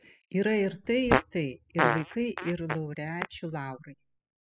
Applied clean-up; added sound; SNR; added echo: classical method spectral subtraction.